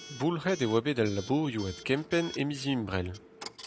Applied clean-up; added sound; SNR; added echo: none; Coin (dropping) / Alarm; 17 dB; none.